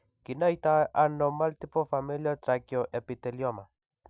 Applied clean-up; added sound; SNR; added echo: none; none; none; none.